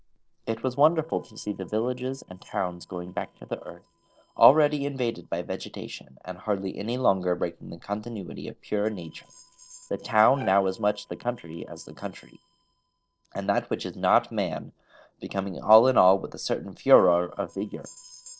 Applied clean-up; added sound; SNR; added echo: neural separator model SepFormer DNS4.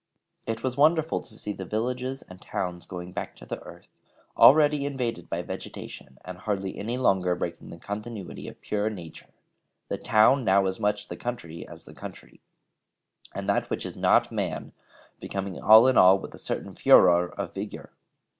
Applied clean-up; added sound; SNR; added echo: none; none; none; none.